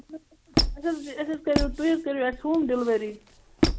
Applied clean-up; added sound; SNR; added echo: none; Squeak; 2 dB; none.